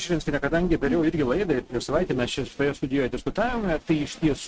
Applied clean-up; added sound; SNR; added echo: neural mask model RNNoise.